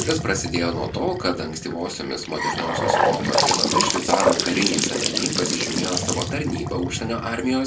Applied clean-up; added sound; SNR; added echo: none; Trickle, dribble / Bathtub (filling or washing) / Sink (filling or washing) / Gurgling; -1 dB; reverberation time 0.2 s.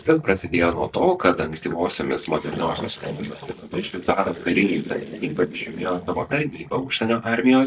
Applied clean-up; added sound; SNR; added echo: neural mask model DeepFilterNet 3.